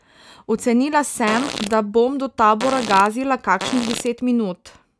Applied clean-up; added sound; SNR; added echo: none; Fart; 10 dB; none.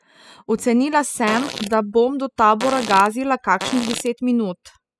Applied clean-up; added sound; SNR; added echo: classical method spectral subtraction.